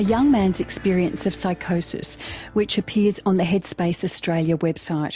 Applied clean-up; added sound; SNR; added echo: none; none; none; none.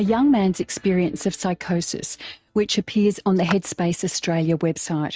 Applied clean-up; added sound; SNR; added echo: neural mask model RNNoise.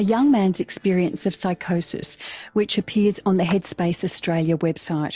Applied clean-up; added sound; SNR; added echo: neural separator model SepFormer DNS4.